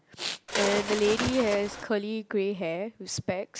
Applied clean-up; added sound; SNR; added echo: none; Bird; 3 dB; none.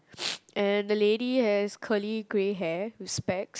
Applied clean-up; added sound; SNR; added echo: none; none; none; none.